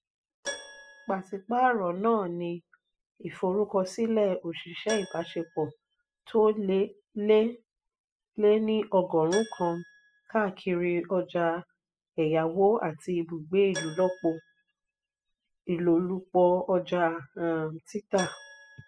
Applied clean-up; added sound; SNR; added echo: classical method spectral subtraction.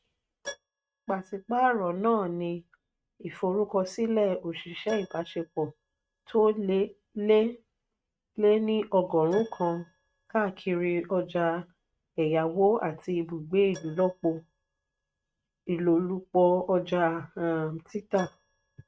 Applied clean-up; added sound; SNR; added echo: neural mask model RNNoise.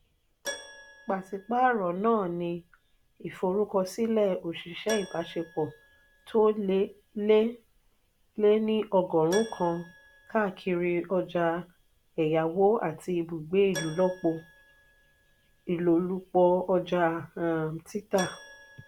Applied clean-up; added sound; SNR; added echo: none; Keyboard (musical); 19 dB; none.